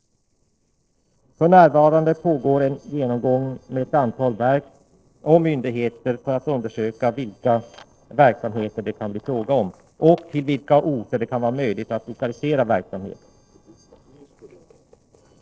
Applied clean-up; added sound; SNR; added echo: neural separator model SepFormer DNS4.